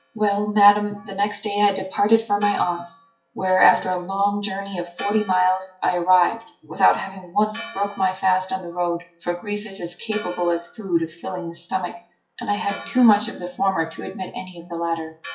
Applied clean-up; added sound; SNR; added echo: classical method WPE with log-MMSE.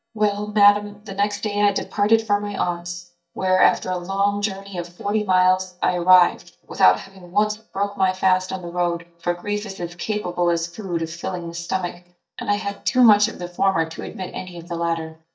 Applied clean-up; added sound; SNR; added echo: neural mask model DeepFilterNet 3.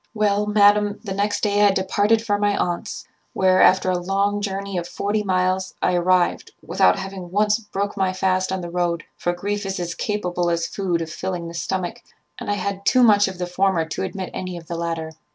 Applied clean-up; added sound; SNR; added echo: none; none; none; none.